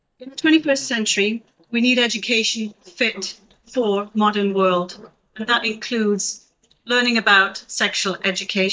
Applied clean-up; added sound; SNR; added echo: neural mask model DeepFilterNet 3.